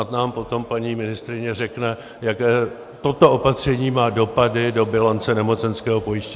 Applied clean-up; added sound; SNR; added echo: none; none; none; none.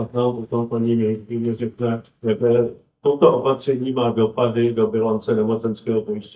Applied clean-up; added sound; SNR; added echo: neural mask model DeepFilterNet 3.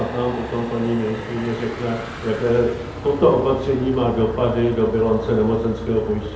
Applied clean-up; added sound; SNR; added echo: none; Motor vehicle (road); 12 dB; reverberation time 2.0 s.